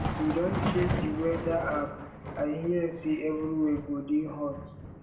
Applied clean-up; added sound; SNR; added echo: none; Thunder; 5 dB; reverberation time 0.8 s.